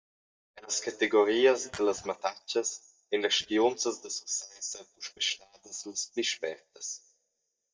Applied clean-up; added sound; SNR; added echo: neural mask model DeepFilterNet 3.